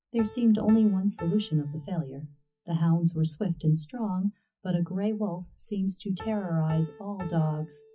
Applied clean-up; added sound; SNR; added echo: classical method WPE with log-MMSE.